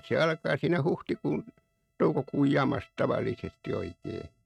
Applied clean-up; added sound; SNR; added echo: neural mask model RNNoise.